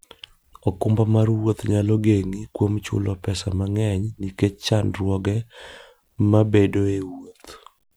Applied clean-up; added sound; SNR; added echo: none; none; none; none.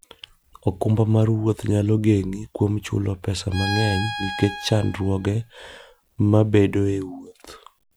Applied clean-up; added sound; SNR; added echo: none; Bowed string instrument; 10 dB; none.